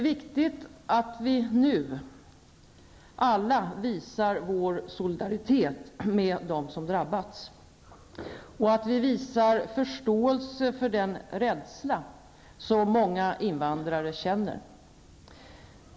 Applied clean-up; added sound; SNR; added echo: none; none; none; none.